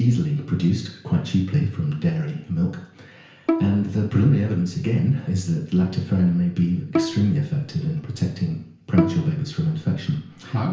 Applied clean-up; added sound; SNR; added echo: none; Bowed string instrument; 8 dB; reverberation time 0.5 s.